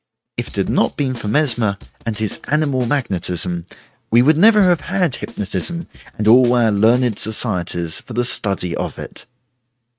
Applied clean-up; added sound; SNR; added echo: neural mask model RNNoise.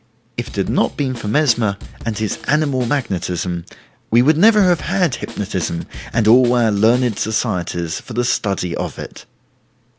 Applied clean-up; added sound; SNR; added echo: none; Drum kit; 16 dB; none.